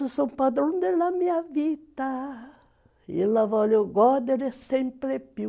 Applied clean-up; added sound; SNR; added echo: none; none; none; none.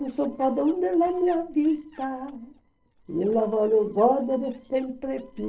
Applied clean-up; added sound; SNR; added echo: neural separator model SepFormer DNS4.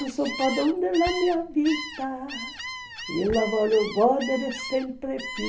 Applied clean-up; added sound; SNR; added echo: none; Gull, seagull; 11 dB; reverberation time 0.3 s.